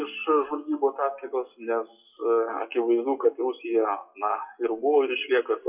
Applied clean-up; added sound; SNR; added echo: classical method WPE with log-MMSE.